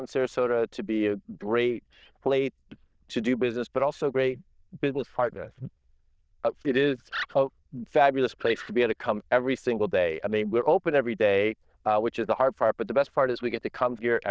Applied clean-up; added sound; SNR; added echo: neural diffusion model UNIVERSE++.